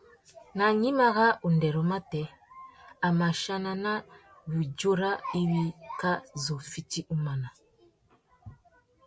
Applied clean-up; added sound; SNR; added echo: none; none; none; none.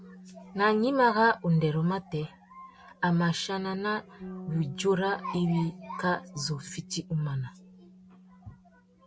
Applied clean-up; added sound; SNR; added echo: none; Bass guitar; 18 dB; none.